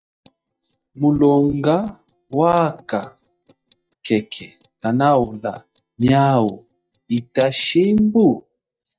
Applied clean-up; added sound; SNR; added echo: neural mask model DeepFilterNet 3.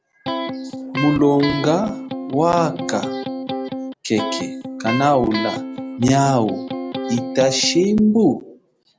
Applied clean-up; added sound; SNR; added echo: none; Electric guitar; 7 dB; none.